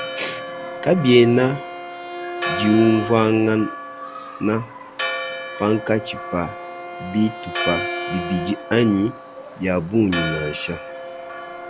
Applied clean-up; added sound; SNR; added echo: none; Church bell + Bowed string instrument; 8 dB; none.